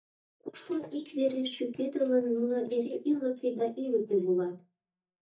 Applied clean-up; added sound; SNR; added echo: neural mask model DeepFilterNet 3.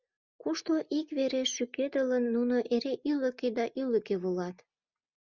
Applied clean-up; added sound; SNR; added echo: none; none; none; none.